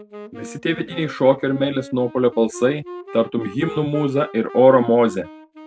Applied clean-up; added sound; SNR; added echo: none; Wind instrument, woodwind instrument; 17 dB; none.